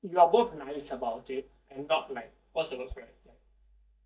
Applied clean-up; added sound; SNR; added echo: neural mask model DeepFilterNet 3.